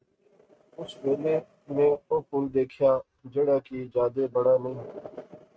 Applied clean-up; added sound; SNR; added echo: neural mask model RNNoise.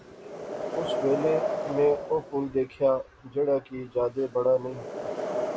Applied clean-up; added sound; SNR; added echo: none; Wind; 5 dB; none.